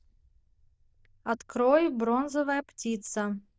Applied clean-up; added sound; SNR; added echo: neural diffusion model UNIVERSE++.